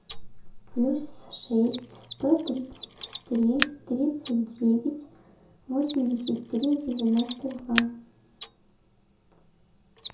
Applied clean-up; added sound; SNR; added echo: none; Mechanisms; 12 dB; reverberation time 0.5 s.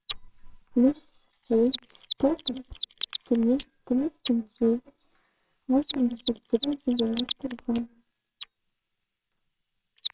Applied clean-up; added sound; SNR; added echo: neural separator model SepFormer WHAMR!.